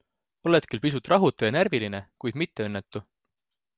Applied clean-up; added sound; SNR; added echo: none; none; none; none.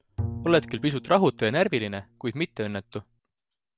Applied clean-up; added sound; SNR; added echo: none; Bowed string instrument; 12 dB; none.